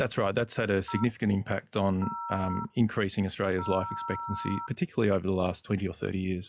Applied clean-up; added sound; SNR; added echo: classical method log-MMSE.